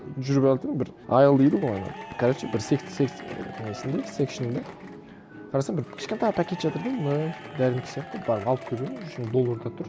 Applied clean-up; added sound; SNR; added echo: none; Applause / Crowd / Cheering; 16 dB; none.